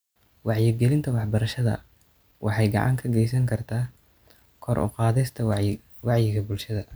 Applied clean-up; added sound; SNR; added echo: none; none; none; none.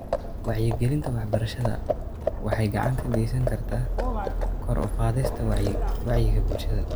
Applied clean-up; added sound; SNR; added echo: none; Livestock, farm animals, working animals; -1 dB; none.